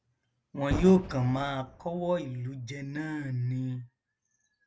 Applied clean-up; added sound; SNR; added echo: none; Boom; 11 dB; none.